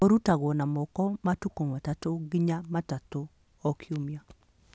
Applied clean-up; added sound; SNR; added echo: none; none; none; none.